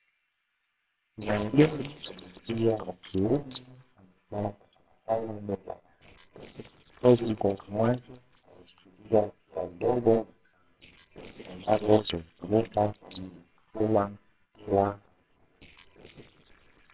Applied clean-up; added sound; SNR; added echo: neural separator model SepFormer WHAMR!.